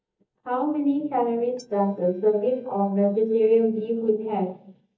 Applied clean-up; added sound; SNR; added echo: neural mask model DeepFilterNet 3.